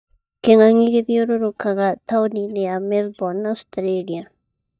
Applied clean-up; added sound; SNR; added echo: neural mask model DeepFilterNet 3.